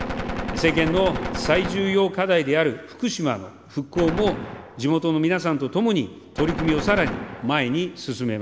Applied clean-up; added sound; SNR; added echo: none; Gunshot, gunfire; 9 dB; none.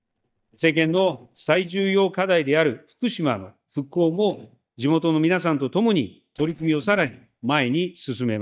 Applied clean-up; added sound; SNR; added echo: neural mask model DeepFilterNet 3.